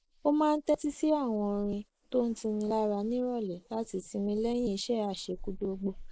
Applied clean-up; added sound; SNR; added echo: neural mask model Resemble Enhance denoiser.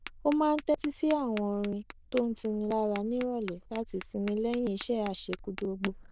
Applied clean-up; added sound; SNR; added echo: neural diffusion model UNIVERSE++.